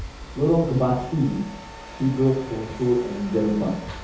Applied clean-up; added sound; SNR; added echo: none; Mechanisms; 14 dB; reverberation time 0.7 s.